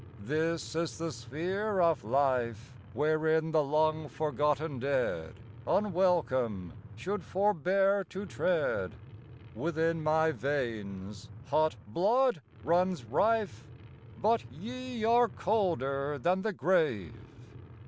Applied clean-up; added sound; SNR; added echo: none; Truck; 18 dB; none.